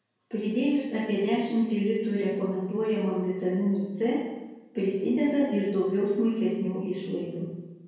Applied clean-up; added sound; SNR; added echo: none; none; none; reverberation time 1.0 s.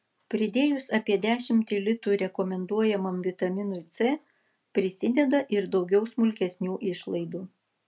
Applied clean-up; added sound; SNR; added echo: none; none; none; none.